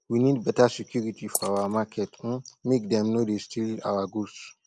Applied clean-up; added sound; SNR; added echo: neural mask model Resemble Enhance denoiser.